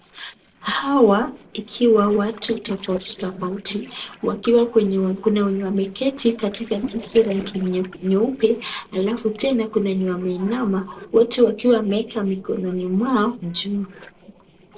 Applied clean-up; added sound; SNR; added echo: neural separator model SepFormer DNS4.